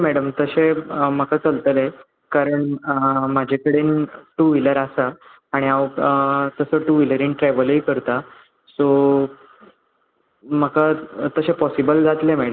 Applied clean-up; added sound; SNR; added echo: none; none; none; none.